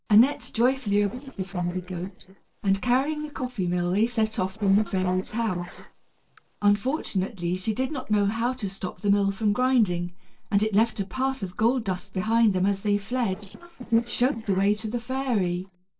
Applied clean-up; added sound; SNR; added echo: neural separator model SepFormer DNS4.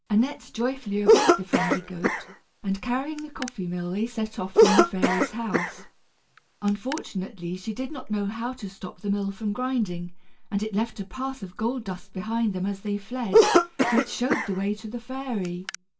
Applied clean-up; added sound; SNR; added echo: none; Cough; -3 dB; reverberation time 0.2 s.